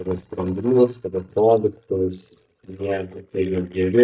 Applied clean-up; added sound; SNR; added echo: neural mask model DeepFilterNet 3.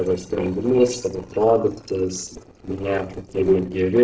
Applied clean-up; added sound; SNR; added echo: neural separator model SepFormer DNS4.